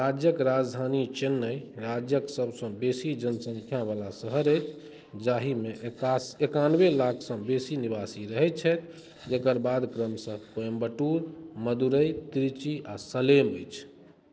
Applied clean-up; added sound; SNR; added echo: neural separator model SepFormer DNS4.